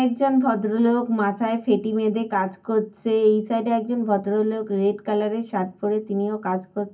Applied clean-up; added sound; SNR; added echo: none; none; none; reverberation time 0.3 s.